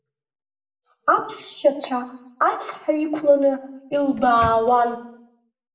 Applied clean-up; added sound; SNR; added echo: none; Microwave oven; 14 dB; reverberation time 0.6 s.